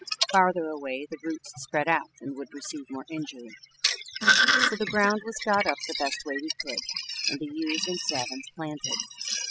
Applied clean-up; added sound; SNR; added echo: classical method spectral subtraction.